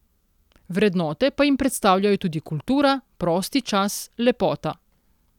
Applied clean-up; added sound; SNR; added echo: none; none; none; none.